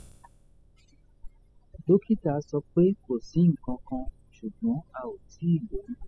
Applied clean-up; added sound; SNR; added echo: classical method spectral subtraction.